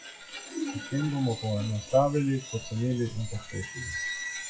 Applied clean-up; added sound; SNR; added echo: classical method WPE with log-MMSE.